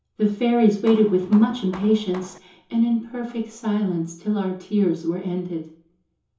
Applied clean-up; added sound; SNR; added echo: none; Hammer; 19 dB; reverberation time 0.6 s.